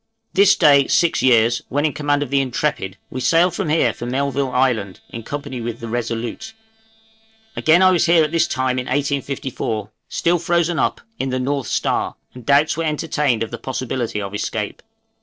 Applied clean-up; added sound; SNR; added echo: neural separator model SepFormer DNS4.